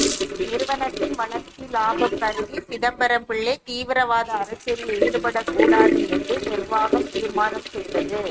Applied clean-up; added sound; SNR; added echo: neural mask model RNNoise.